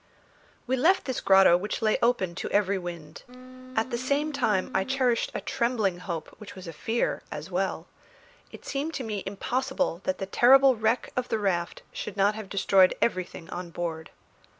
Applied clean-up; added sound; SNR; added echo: none; Wind instrument, woodwind instrument; 14 dB; none.